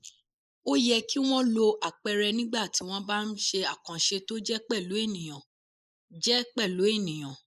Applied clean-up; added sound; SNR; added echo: neural mask model Resemble Enhance denoiser.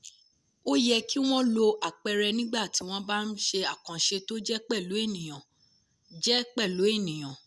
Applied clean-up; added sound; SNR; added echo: none; none; none; none.